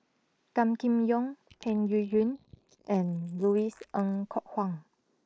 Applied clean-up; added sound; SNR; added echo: neural mask model Resemble Enhance denoiser.